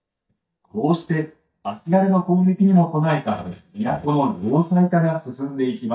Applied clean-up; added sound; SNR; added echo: neural mask model DeepFilterNet 3.